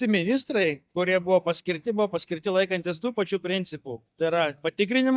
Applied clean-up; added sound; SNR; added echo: neural mask model DeepFilterNet 3.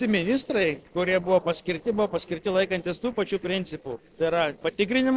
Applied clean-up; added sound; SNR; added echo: neural separator model SepFormer DNS4.